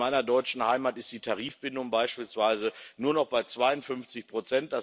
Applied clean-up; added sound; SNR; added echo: none; none; none; none.